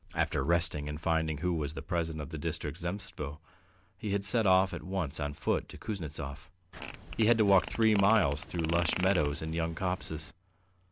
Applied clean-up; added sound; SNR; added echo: none; Fart; 10 dB; none.